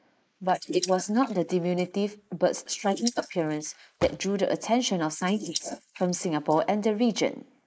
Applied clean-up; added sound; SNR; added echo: neural mask model Resemble Enhance denoiser.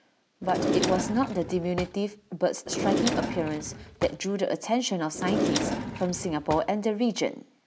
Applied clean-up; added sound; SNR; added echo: none; Drawer open or close; 3 dB; none.